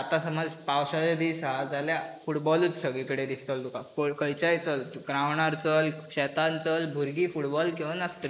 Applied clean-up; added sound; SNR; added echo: neural mask model Resemble Enhance denoiser.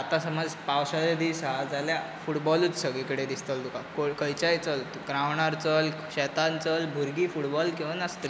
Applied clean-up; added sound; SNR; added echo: none; none; none; none.